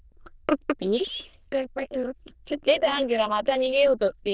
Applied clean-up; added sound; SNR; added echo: neural diffusion model UNIVERSE++.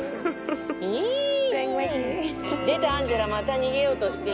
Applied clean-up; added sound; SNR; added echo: none; Guitar; 17 dB; none.